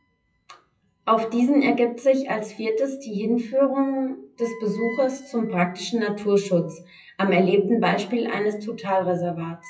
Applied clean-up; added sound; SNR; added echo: classical method WPE with log-MMSE.